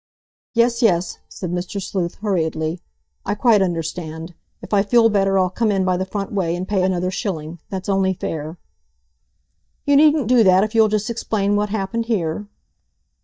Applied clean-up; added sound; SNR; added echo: neural mask model DeepFilterNet 3.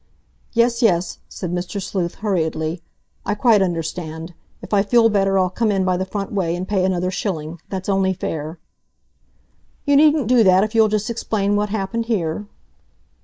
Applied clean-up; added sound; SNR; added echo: neural mask model Resemble Enhance denoiser.